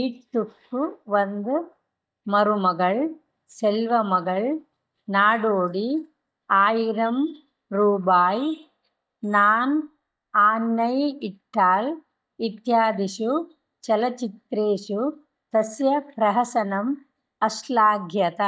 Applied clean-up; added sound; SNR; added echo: neural mask model DeepFilterNet 3.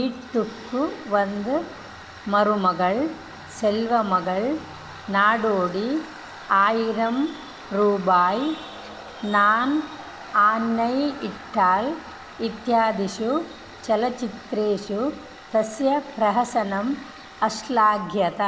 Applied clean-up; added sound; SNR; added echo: none; Tools; 18 dB; none.